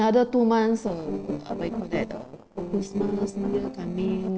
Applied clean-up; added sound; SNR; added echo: neural separator model SepFormer DNS4.